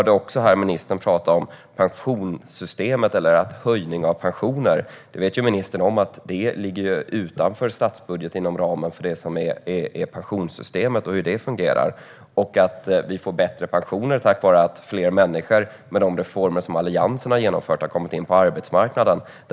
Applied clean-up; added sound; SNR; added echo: none; none; none; none.